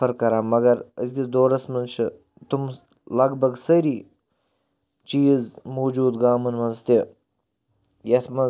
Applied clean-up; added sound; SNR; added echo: none; none; none; none.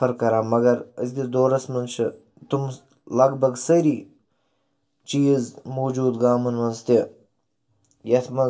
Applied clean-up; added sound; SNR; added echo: none; none; none; reverberation time 0.2 s.